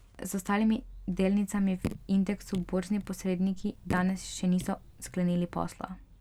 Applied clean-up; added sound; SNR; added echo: none; Raindrop / Drip; 12 dB; none.